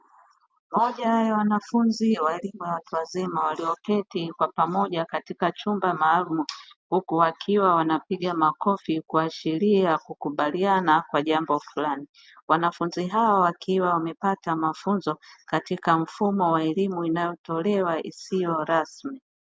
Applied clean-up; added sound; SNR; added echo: none; none; none; none.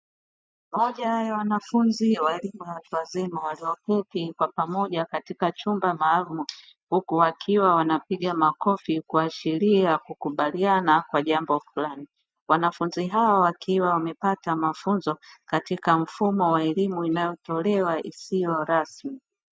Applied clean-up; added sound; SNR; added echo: neural mask model DeepFilterNet 3.